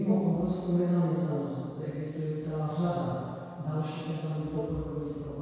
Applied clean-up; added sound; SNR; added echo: none; Wind instrument, woodwind instrument; 10 dB; reverberation time 2.0 s.